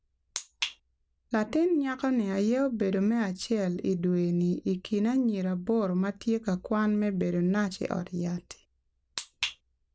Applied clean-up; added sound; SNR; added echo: none; none; none; none.